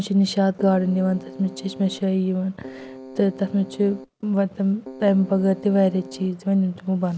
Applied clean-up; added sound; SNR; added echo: none; Keyboard (musical); 16 dB; none.